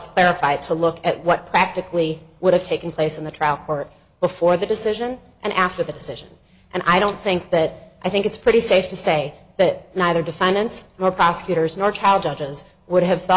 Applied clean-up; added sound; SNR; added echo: none; none; none; none.